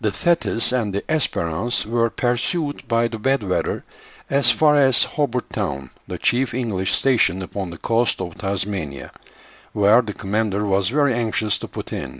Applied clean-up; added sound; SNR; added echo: none; none; none; none.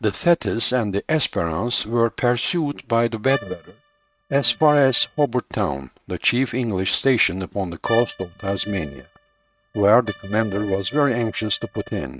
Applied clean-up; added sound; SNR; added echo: neural mask model RNNoise.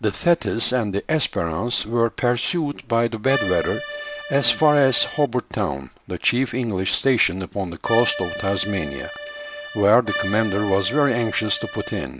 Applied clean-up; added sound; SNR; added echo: none; Accordion; 9 dB; none.